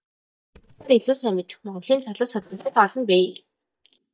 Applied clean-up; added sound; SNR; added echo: neural mask model DeepFilterNet 3.